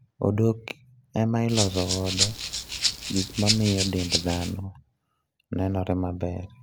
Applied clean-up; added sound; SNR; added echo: none; Rattle (instrument); 2 dB; none.